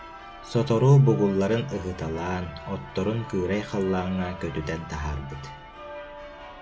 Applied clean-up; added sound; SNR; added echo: none; Church bell; 15 dB; none.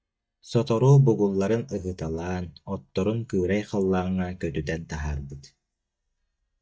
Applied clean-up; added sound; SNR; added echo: neural mask model DeepFilterNet 3.